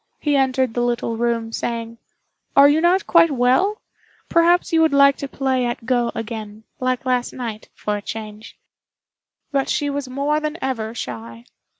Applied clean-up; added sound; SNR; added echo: none; none; none; none.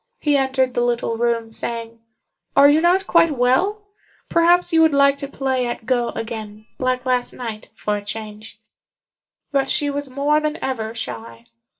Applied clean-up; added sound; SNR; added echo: neural separator model SepFormer DNS4.